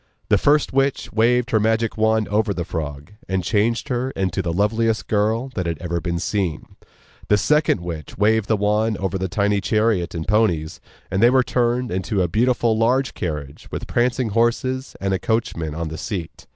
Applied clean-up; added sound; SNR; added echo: none; none; none; none.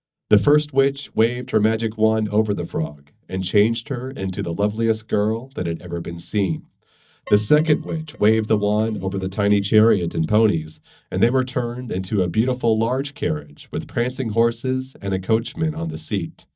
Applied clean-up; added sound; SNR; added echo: neural mask model DeepFilterNet 3.